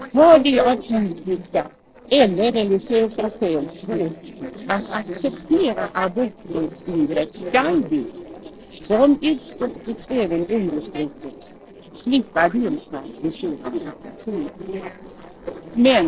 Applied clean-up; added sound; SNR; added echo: neural separator model SepFormer DNS4.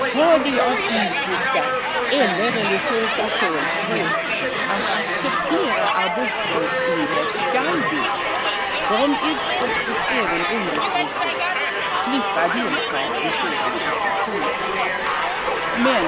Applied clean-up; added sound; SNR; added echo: none; Crowd; -4 dB; none.